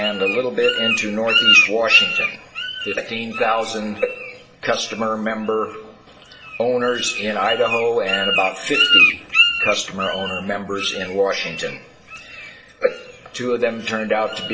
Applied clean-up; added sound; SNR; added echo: none; Bird; 0 dB; reverberation time 0.8 s.